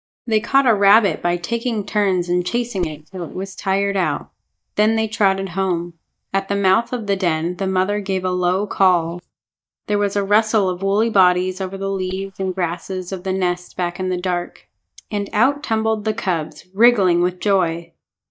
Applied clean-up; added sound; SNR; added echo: neural mask model DeepFilterNet 3.